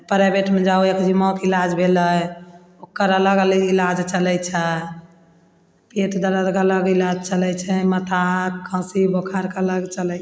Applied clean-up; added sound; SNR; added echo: none; none; none; none.